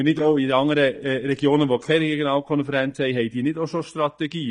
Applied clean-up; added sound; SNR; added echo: neural mask model DeepFilterNet 3.